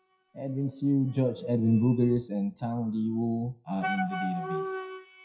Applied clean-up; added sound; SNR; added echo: classical method WPE with log-MMSE.